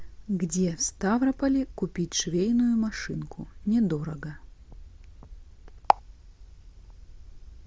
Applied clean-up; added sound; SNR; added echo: none; none; none; none.